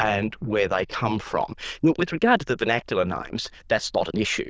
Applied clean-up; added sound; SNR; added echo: neural diffusion model UNIVERSE++.